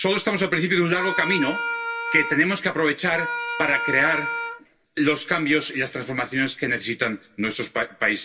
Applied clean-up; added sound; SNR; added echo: none; Wind instrument, woodwind instrument; 5 dB; reverberation time 0.1 s.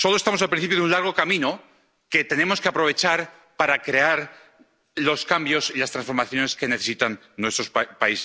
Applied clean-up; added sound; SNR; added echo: none; none; none; none.